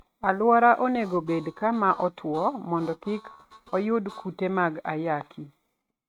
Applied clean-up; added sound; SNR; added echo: neural mask model RNNoise.